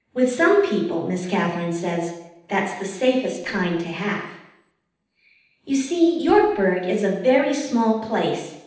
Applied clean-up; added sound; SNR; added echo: neural separator model SepFormer DNS4.